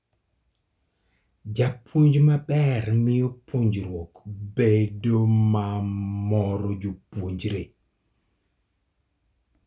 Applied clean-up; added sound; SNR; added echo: none; none; none; none.